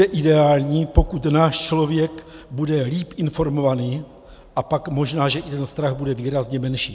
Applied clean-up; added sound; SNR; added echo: none; none; none; none.